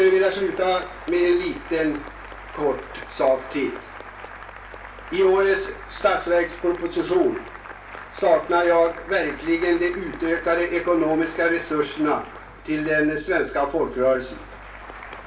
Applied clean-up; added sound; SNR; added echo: none; Applause; 17 dB; reverberation time 0.3 s.